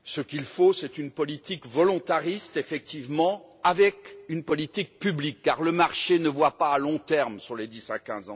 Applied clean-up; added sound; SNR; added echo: none; none; none; none.